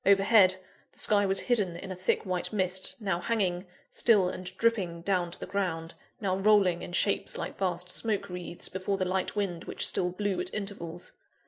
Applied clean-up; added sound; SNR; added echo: none; none; none; none.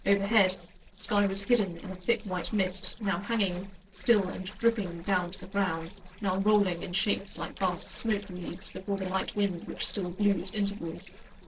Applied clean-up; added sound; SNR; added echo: neural separator model SepFormer DNS4.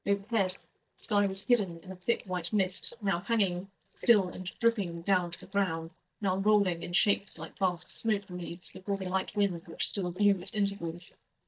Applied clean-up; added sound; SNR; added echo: neural mask model DeepFilterNet 3.